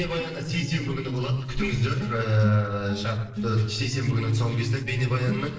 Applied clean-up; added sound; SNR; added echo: neural separator model SepFormer DNS4.